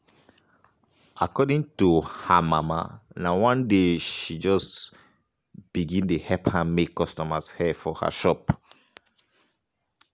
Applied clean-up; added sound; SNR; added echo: none; none; none; none.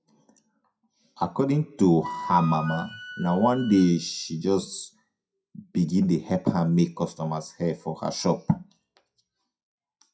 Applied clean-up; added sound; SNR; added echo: classical method WPE with log-MMSE.